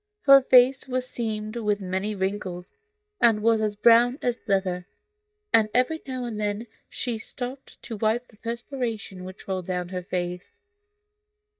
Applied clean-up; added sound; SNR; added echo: neural mask model DeepFilterNet 3.